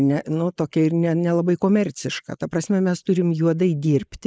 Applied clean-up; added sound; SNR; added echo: neural mask model Resemble Enhance denoiser.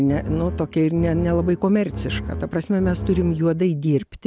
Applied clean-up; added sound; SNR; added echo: none; Bowed string instrument; 8 dB; none.